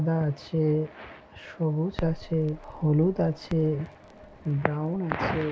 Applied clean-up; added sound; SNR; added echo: none; Crackle; 17 dB; none.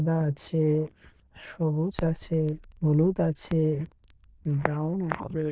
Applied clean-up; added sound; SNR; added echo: neural diffusion model UNIVERSE++.